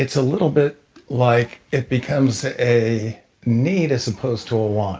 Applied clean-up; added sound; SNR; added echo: none; none; none; none.